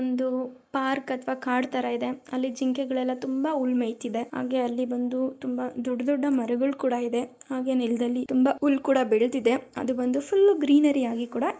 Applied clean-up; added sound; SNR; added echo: neural mask model Resemble Enhance denoiser.